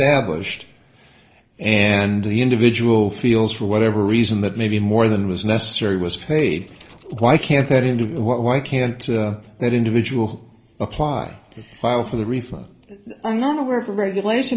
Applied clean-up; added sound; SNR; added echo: neural separator model SepFormer DNS4.